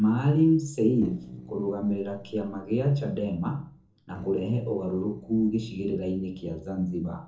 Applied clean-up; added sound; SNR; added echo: neural separator model SepFormer DNS4.